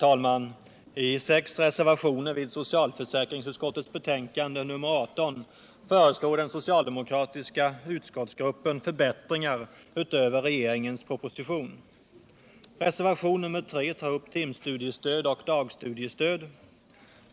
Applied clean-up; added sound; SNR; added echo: none; none; none; none.